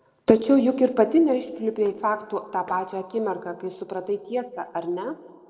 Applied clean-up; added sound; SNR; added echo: neural separator model SepFormer DNS4.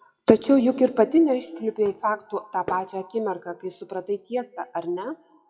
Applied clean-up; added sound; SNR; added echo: classical method WPE with log-MMSE.